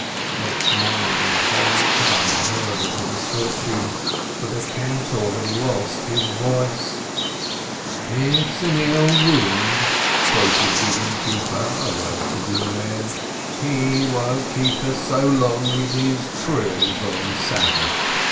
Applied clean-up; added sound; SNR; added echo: none; Bird; -1 dB; reverberation time 0.4 s.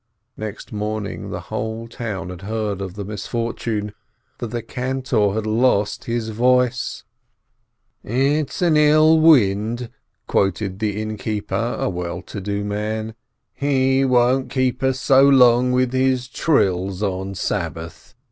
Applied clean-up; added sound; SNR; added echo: none; none; none; none.